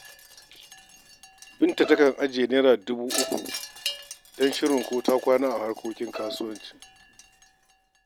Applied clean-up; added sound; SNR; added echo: none; Bowed string instrument + Wind chime; 12 dB; none.